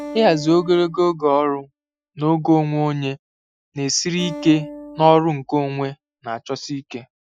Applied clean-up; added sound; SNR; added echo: classical method Wiener filter.